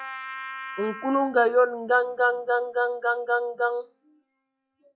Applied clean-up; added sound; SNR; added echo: classical method log-MMSE.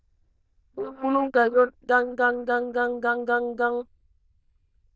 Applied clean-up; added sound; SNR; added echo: neural diffusion model UNIVERSE++.